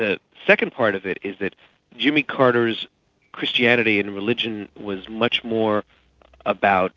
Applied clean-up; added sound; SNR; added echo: none; none; none; none.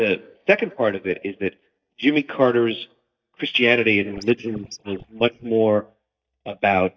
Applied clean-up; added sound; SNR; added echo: neural mask model DeepFilterNet 3.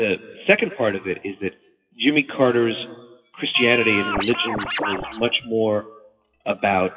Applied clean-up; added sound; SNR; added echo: classical method WPE with log-MMSE.